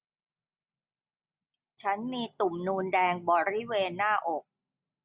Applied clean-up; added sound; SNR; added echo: none; none; none; none.